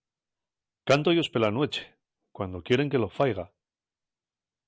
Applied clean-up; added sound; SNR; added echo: none; none; none; none.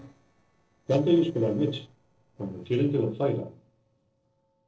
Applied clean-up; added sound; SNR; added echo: neural separator model SepFormer DNS4.